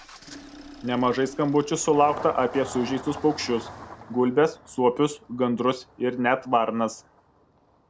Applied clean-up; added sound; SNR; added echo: none; Engine starting; 17 dB; none.